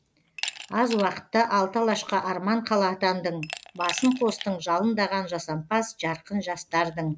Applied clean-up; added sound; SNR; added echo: none; Glass; 16 dB; none.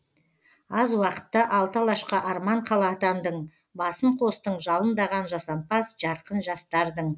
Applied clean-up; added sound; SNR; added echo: none; none; none; none.